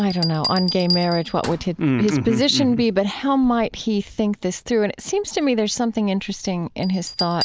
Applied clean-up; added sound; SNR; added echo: none; Bell; 12 dB; none.